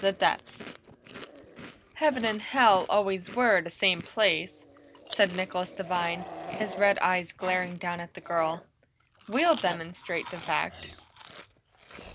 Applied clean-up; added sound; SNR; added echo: none; Growling + Chewing, mastication; 14 dB; none.